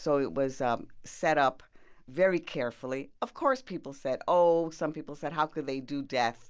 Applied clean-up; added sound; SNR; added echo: none; none; none; none.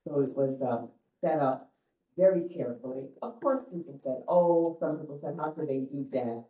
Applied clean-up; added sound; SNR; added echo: neural mask model DeepFilterNet 3.